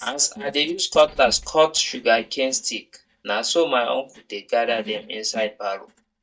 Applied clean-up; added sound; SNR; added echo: neural mask model DeepFilterNet 3.